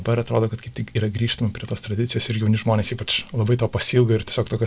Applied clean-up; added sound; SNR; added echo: none; none; none; none.